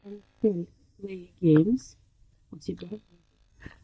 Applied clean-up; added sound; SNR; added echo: neural mask model DeepFilterNet 3.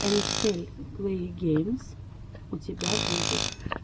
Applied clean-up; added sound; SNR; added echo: none; Tools; 3 dB; none.